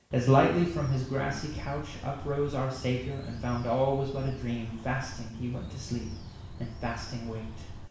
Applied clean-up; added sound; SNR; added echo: none; Bird; 11 dB; reverberation time 0.7 s.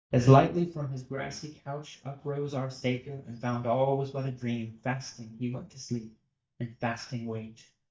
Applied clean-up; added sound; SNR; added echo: neural mask model DeepFilterNet 3.